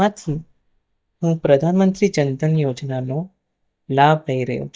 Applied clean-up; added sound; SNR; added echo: neural mask model DeepFilterNet 3.